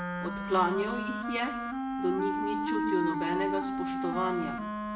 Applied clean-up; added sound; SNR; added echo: none; Wind instrument, woodwind instrument; 0 dB; reverberation time 0.7 s.